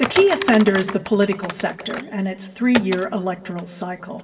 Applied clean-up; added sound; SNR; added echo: none; Typing; 10 dB; reverberation time 2.1 s.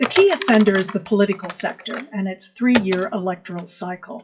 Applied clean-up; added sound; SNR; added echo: classical method WPE with log-MMSE.